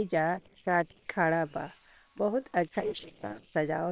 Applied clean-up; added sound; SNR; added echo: neural separator model SepFormer WHAM!.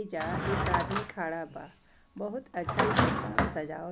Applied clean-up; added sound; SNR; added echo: none; Drawer open or close; -4 dB; none.